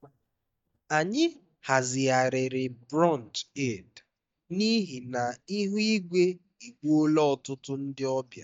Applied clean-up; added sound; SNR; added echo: neural mask model DeepFilterNet 3.